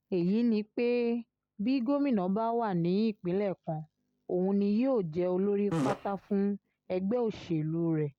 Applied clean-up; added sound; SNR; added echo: none; Fart; 3 dB; none.